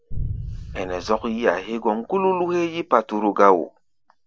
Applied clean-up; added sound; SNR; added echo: none; Boom; 12 dB; none.